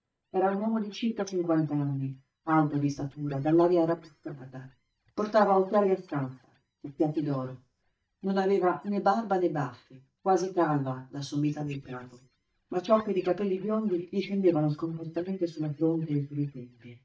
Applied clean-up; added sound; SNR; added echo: neural mask model DeepFilterNet 3.